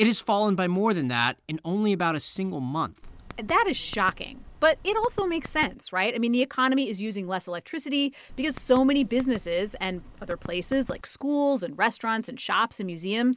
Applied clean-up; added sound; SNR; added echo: none; Typing; 16 dB; none.